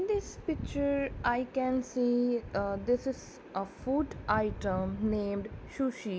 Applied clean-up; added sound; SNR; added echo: none; none; none; none.